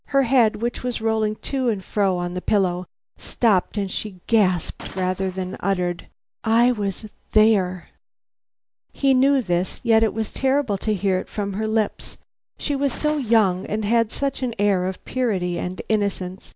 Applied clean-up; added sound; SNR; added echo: none; Gunshot, gunfire; 17 dB; none.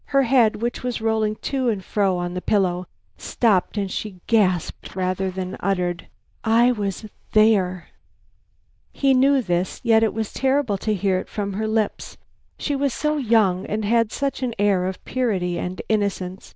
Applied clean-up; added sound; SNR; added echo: neural diffusion model UNIVERSE++.